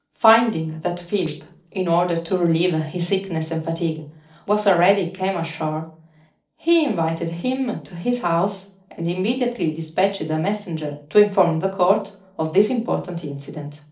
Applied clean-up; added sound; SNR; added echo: neural separator model SepFormer DNS4.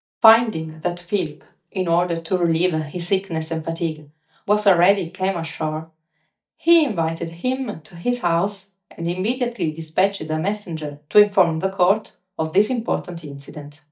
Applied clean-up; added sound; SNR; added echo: neural mask model DeepFilterNet 3.